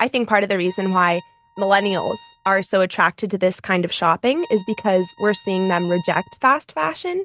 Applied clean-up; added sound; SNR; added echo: neural mask model RNNoise.